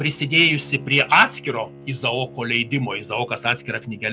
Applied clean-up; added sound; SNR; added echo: none; Bowed string instrument; 19 dB; none.